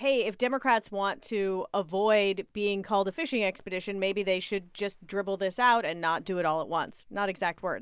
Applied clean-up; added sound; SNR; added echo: none; none; none; none.